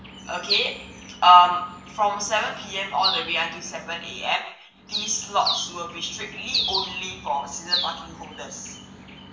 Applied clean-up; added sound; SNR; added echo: none; Bird; 7 dB; reverberation time 0.9 s.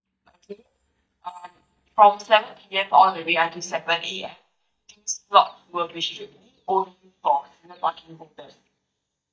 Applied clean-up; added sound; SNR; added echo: neural mask model DeepFilterNet 3.